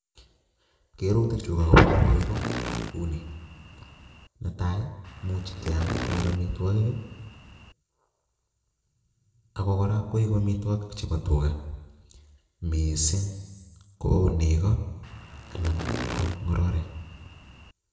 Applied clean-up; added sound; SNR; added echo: none; Insect; 9 dB; reverberation time 1.0 s.